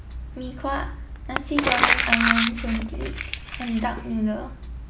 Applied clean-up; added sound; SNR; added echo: none; Crumpling, crinkling; -1 dB; none.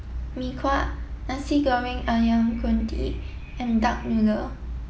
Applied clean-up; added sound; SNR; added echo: none; none; none; none.